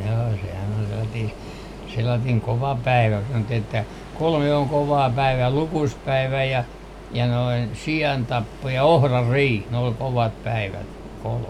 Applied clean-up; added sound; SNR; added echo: none; Ocean; 16 dB; none.